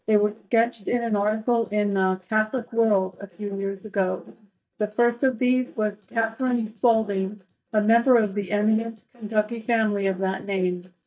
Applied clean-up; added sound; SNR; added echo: neural mask model DeepFilterNet 3.